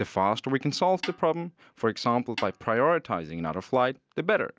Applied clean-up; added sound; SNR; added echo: none; Snare drum; 14 dB; none.